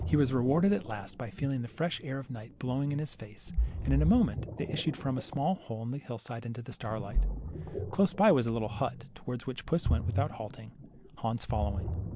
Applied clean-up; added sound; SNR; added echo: none; Ocean; 4 dB; none.